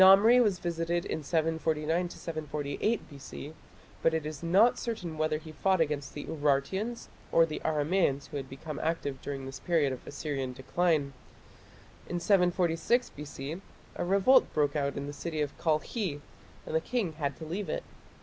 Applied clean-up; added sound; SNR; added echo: none; none; none; none.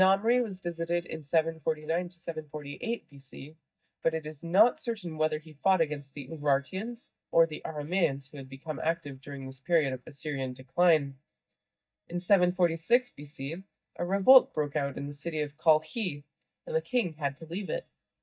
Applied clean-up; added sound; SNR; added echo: neural mask model DeepFilterNet 3.